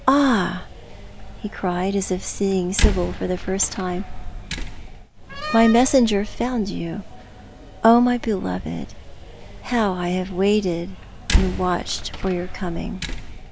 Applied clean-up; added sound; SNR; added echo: none; Slam; 6 dB; none.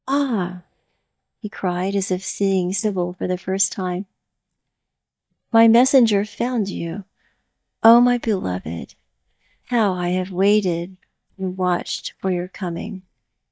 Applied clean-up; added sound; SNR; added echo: neural mask model DeepFilterNet 3.